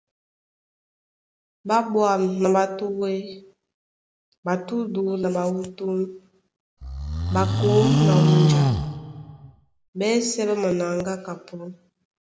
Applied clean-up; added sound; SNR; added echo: none; Livestock, farm animals, working animals; -5 dB; none.